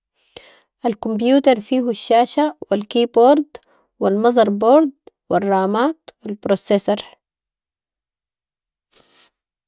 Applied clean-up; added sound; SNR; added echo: none; none; none; none.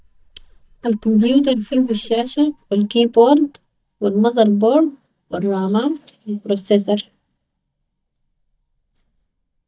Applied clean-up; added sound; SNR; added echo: neural mask model DeepFilterNet 3.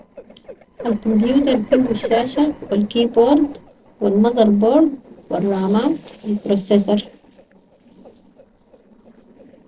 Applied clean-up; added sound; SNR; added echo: neural separator model SepFormer DNS4.